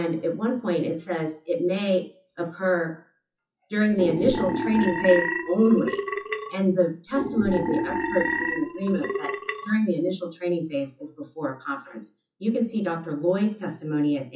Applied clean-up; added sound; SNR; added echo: classical method WPE with log-MMSE.